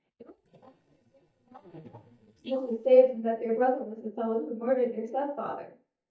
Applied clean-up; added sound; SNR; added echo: neural mask model DeepFilterNet 3.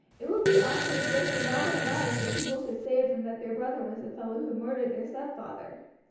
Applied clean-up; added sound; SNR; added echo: none; Fart; 1 dB; reverberation time 0.9 s.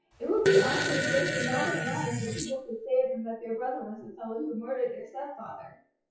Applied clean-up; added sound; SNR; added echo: classical method WPE with log-MMSE.